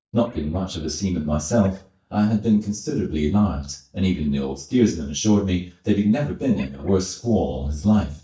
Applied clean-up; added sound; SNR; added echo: neural mask model DeepFilterNet 3.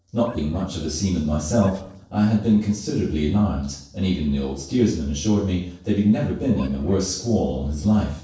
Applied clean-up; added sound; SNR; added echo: neural separator model SepFormer DNS4.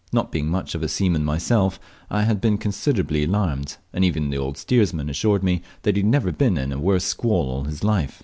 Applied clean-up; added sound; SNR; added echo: none; none; none; none.